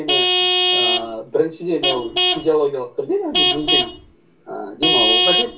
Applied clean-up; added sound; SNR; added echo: none; Vehicle horn, car horn, honking / Truck; -4 dB; reverberation time 0.2 s.